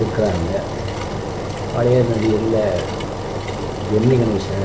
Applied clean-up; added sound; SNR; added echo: none; Engine; 5 dB; reverberation time 0.5 s.